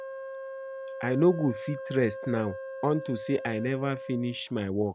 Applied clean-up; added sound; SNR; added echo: none; Wind instrument, woodwind instrument; 10 dB; none.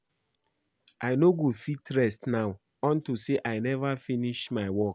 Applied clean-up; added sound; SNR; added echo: none; none; none; none.